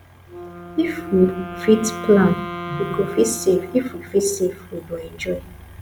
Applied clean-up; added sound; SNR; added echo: none; Wind instrument, woodwind instrument; 13 dB; none.